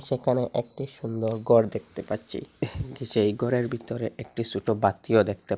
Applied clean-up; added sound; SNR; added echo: none; none; none; none.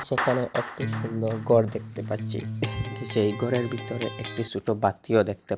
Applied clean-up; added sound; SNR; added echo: none; Electric guitar + Clapping; 7 dB; none.